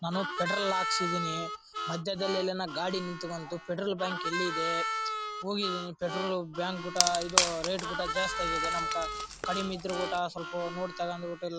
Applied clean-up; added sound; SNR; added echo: none; Wood + Harmonica; 0 dB; none.